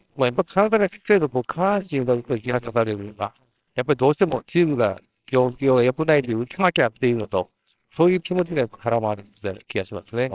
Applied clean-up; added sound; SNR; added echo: neural separator model SepFormer WHAMR!.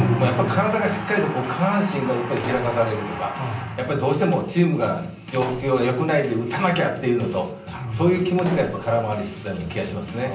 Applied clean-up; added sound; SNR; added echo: none; Explosion; 18 dB; reverberation time 0.6 s.